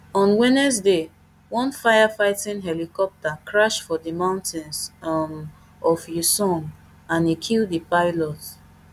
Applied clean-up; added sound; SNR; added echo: none; none; none; none.